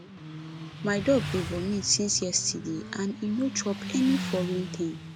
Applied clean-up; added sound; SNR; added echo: none; Motorcycle; 8 dB; none.